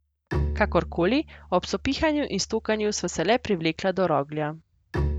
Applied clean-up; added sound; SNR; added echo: none; Bowed string instrument; 8 dB; none.